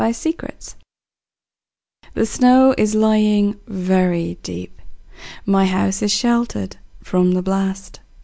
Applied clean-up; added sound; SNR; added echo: none; none; none; none.